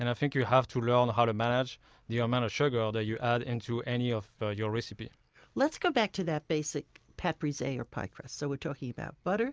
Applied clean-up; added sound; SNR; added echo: none; none; none; none.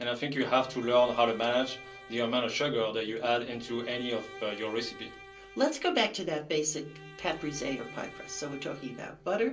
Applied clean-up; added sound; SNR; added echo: none; Bowed string instrument; 17 dB; reverberation time 0.3 s.